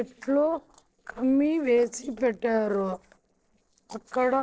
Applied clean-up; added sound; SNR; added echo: neural separator model SepFormer DNS4.